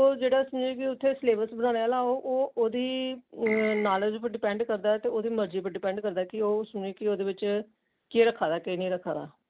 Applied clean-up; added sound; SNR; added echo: none; Keyboard (musical); 8 dB; none.